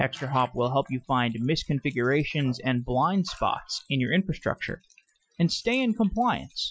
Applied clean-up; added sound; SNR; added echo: classical method Wiener filter.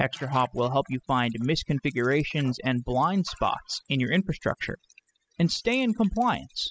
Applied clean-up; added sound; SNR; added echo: classical method spectral subtraction.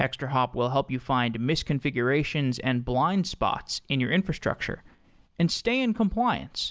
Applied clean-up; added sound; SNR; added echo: none; none; none; none.